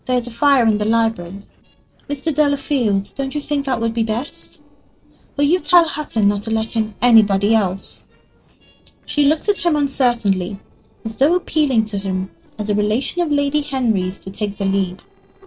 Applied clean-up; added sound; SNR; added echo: neural separator model SepFormer DNS4.